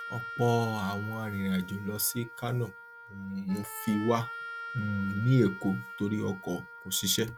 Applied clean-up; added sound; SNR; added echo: none; Wind instrument, woodwind instrument; 12 dB; none.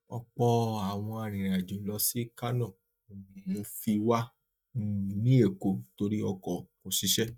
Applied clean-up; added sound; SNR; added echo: neural mask model DeepFilterNet 3.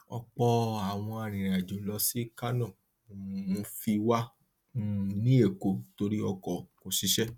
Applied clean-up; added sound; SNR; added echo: none; none; none; none.